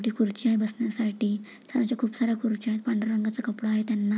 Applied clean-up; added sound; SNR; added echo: none; none; none; none.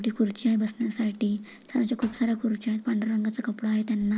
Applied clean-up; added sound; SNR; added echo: none; Bell; 16 dB; none.